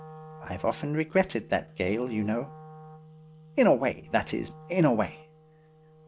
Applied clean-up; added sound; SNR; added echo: none; Wind instrument, woodwind instrument; 18 dB; none.